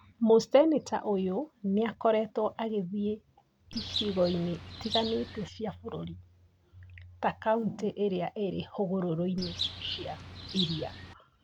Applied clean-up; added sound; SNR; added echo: none; Bird; 8 dB; none.